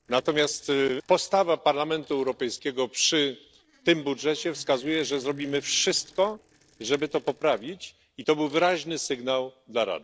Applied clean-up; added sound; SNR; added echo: neural separator model SepFormer DNS4.